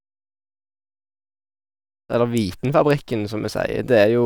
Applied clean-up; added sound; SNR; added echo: none; none; none; none.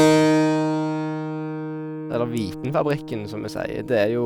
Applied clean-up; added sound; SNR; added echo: none; Keyboard (musical); -4 dB; none.